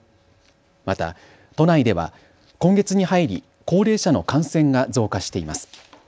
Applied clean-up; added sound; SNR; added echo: none; none; none; none.